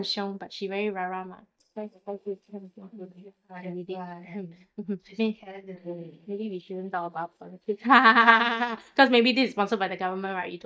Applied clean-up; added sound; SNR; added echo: neural mask model DeepFilterNet 3.